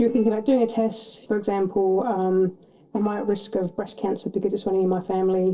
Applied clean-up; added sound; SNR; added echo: neural separator model SepFormer DNS4.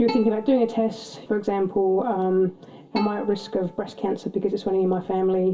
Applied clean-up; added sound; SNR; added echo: none; Bowed string instrument; 16 dB; reverberation time 0.2 s.